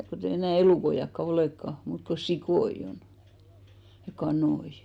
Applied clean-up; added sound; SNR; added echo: none; none; none; none.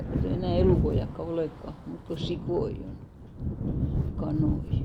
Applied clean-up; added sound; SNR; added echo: none; Thunder / Wind; -3 dB; none.